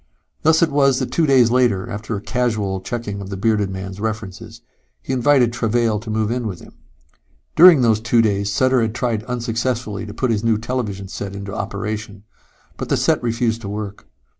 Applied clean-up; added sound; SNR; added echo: none; none; none; none.